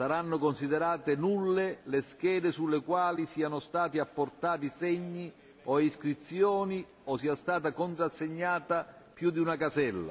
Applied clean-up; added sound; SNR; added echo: none; none; none; none.